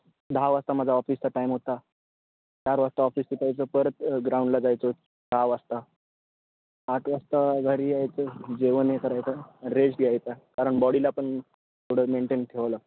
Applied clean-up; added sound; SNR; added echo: none; none; none; none.